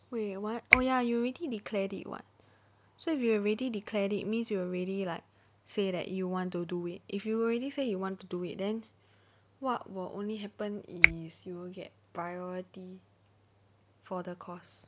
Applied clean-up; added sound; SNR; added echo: none; Finger snapping; -2 dB; none.